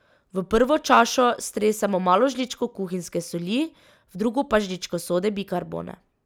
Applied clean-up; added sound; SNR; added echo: none; none; none; none.